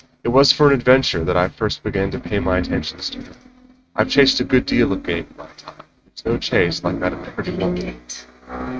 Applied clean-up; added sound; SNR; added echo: neural mask model RNNoise.